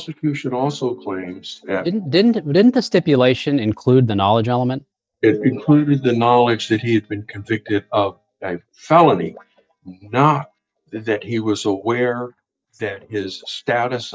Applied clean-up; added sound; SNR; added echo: neural mask model DeepFilterNet 3.